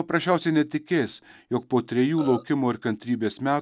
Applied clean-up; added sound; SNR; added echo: none; Burping, eructation; 14 dB; none.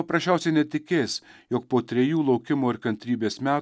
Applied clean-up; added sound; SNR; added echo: none; none; none; none.